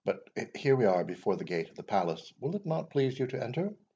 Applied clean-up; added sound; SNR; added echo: none; none; none; none.